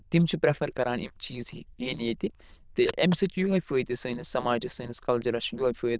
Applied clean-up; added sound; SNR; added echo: neural diffusion model UNIVERSE++.